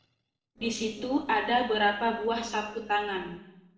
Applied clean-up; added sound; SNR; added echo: neural separator model SepFormer DNS4.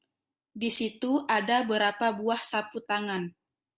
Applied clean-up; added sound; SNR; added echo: none; none; none; none.